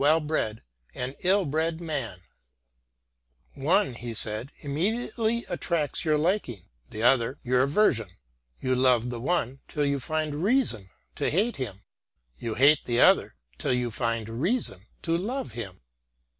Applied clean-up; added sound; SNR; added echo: none; none; none; none.